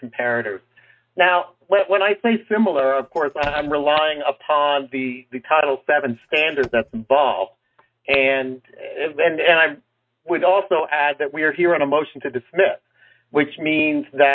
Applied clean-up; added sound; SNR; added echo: neural mask model RNNoise.